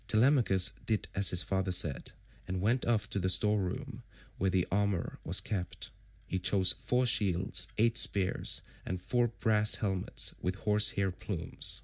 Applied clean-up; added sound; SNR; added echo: none; none; none; none.